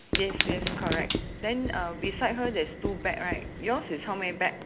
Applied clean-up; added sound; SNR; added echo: none; Fire + Writing; 2 dB; none.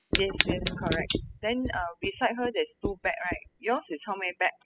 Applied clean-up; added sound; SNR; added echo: classical method spectral subtraction.